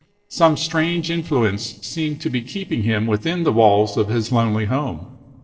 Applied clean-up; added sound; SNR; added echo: neural separator model SepFormer DNS4.